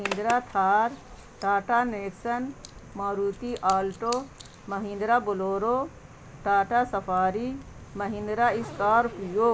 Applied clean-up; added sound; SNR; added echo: none; Zipper (clothing); 18 dB; none.